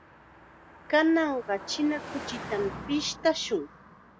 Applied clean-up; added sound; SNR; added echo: none; Car passing by; 13 dB; none.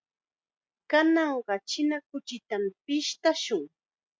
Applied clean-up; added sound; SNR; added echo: none; none; none; none.